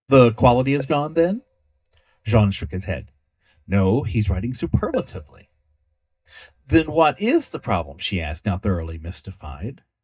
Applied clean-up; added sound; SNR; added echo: neural mask model DeepFilterNet 3.